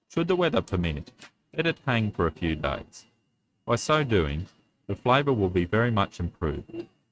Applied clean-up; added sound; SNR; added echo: neural mask model RNNoise.